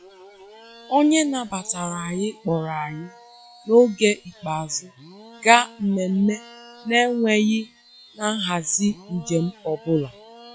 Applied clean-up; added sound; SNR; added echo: classical method log-MMSE.